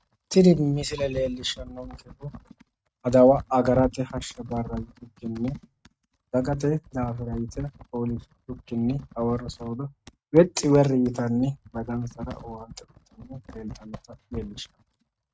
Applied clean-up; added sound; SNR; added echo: neural mask model RNNoise.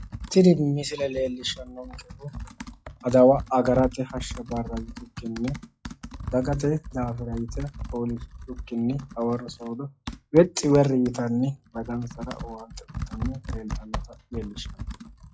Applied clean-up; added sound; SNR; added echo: classical method log-MMSE.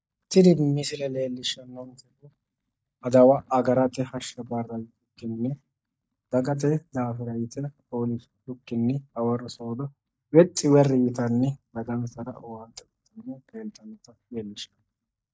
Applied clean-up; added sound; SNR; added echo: neural mask model DeepFilterNet 3.